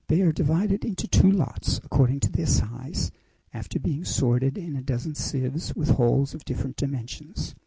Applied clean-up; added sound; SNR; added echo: none; none; none; none.